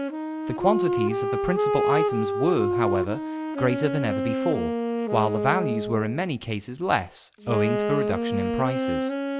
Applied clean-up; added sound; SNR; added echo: none; Wind instrument, woodwind instrument; -1 dB; none.